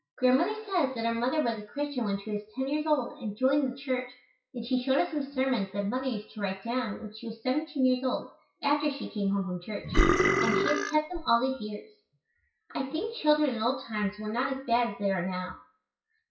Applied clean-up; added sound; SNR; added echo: classical method WPE with log-MMSE.